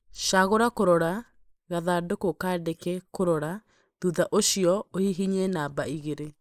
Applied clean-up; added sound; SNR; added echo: neural mask model Resemble Enhance denoiser.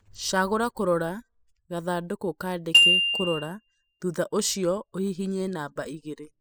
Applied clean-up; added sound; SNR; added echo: classical method spectral subtraction.